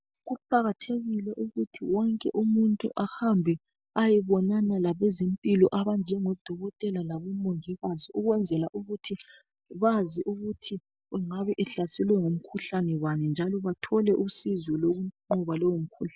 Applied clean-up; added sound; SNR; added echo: none; none; none; none.